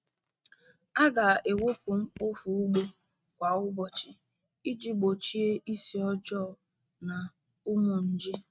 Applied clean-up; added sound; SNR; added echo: neural mask model RNNoise.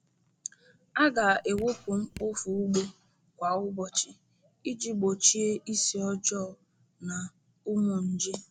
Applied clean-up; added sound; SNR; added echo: none; Drip; 18 dB; none.